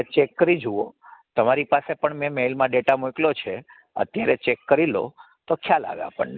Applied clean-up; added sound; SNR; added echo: none; none; none; none.